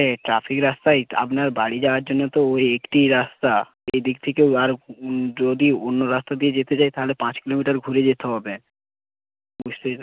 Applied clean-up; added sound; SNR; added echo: none; none; none; none.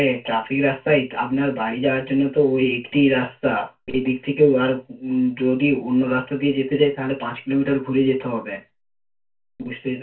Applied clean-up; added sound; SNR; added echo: none; none; none; reverberation time 0.2 s.